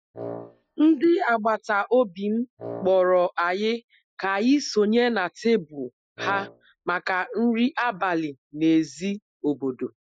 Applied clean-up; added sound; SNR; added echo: classical method Wiener filter.